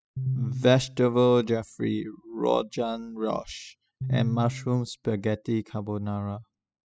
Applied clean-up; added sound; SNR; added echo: classical method spectral subtraction.